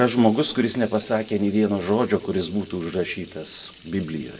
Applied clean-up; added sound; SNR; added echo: none; Sink (filling or washing) / Water tap, faucet; 15 dB; reverberation time 0.9 s.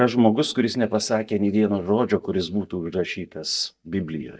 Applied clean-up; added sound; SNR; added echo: neural mask model DeepFilterNet 3.